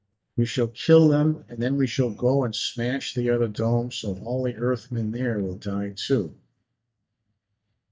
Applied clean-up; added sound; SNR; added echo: neural mask model DeepFilterNet 3.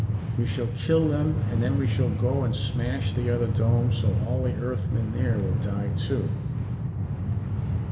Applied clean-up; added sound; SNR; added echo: none; Train; -3 dB; reverberation time 1.5 s.